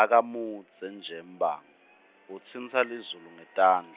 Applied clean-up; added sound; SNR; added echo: none; none; none; none.